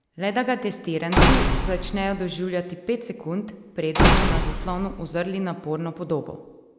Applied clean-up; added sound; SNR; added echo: none; Slam / Wood; -4 dB; none.